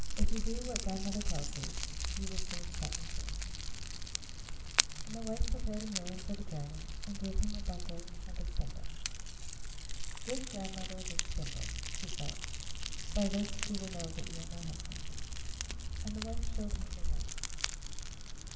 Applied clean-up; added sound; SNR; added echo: none; Fire; -1 dB; reverberation time 1.8 s.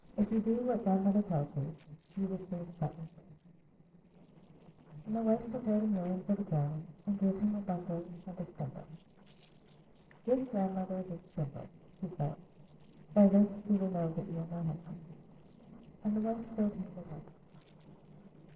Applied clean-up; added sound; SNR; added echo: neural separator model SepFormer DNS4.